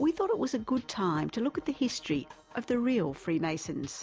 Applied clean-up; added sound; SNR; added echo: none; none; none; none.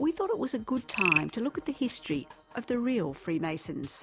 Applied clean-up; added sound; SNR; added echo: none; Frog; 3 dB; none.